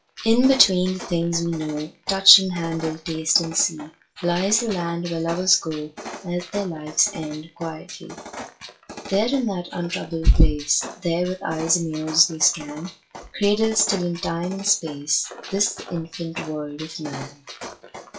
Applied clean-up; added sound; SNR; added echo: classical method WPE with log-MMSE.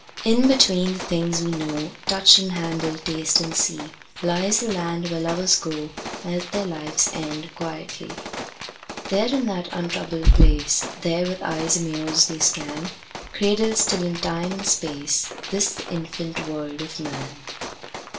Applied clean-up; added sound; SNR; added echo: none; Gunshot, gunfire; 13 dB; reverberation time 0.3 s.